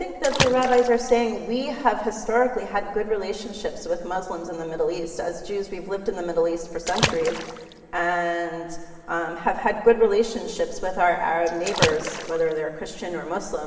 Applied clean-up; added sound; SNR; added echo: none; Water / Splash, splatter; 6 dB; reverberation time 2.0 s.